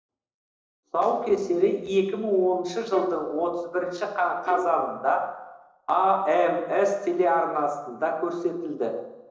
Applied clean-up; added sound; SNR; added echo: neural separator model SepFormer DNS4.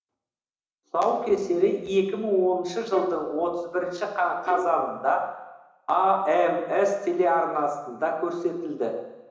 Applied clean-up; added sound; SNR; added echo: none; Bowed string instrument; 10 dB; reverberation time 1.0 s.